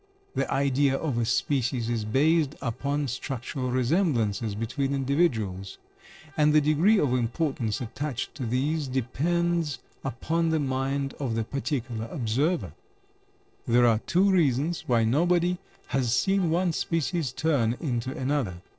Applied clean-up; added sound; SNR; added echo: neural separator model SepFormer DNS4.